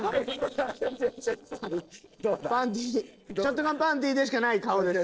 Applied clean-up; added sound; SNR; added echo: neural separator model SepFormer DNS4.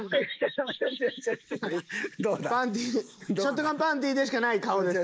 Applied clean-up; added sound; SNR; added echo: neural mask model Resemble Enhance denoiser.